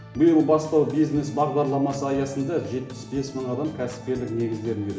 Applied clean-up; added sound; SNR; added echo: none; Organ; 17 dB; reverberation time 0.8 s.